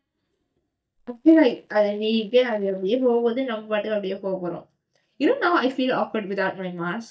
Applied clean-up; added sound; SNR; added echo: neural mask model DeepFilterNet 3.